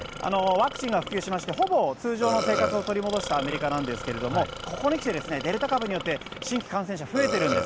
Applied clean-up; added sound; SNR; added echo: none; Burping, eructation; 6 dB; none.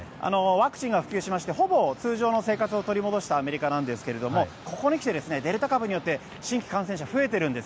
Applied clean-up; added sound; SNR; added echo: none; none; none; none.